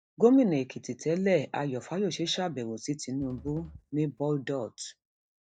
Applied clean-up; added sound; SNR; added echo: neural mask model DeepFilterNet 3.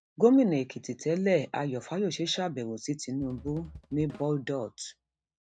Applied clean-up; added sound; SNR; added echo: neural mask model RNNoise.